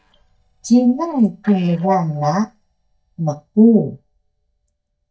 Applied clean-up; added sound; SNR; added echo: neural mask model DeepFilterNet 3.